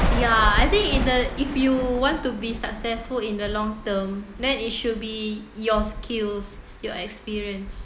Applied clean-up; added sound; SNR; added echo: none; Thunder; 4 dB; none.